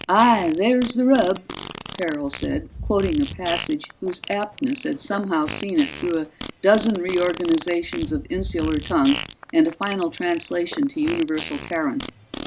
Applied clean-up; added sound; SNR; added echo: none; Fart; 12 dB; none.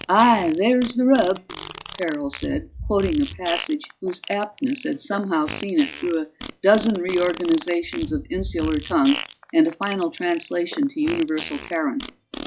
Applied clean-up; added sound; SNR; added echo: classical method log-MMSE.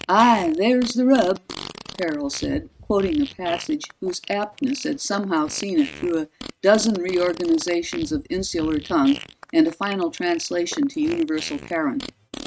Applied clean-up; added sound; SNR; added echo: neural mask model RNNoise.